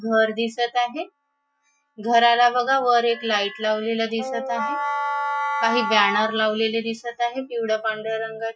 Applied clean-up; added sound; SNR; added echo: classical method Wiener filter.